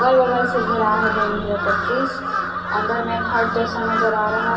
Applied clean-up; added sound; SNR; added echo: none; Crow; 3 dB; reverberation time 1.8 s.